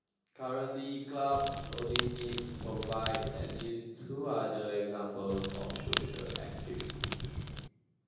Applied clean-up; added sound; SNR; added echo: none; Crackle; -2 dB; reverberation time 1.3 s.